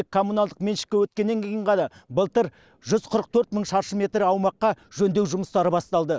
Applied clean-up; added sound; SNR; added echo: neural mask model Resemble Enhance denoiser.